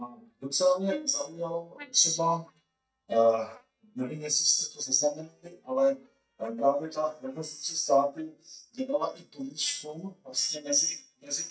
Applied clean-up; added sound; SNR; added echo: neural mask model DeepFilterNet 3.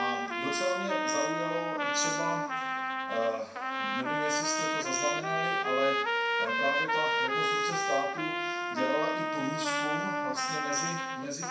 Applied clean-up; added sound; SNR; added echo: none; Trumpet; -4 dB; reverberation time 0.6 s.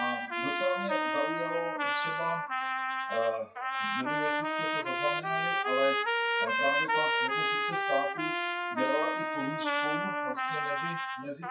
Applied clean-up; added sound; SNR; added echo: classical method WPE with log-MMSE.